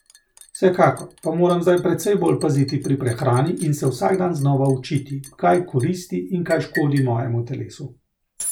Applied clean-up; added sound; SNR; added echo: none; Liquid; 19 dB; none.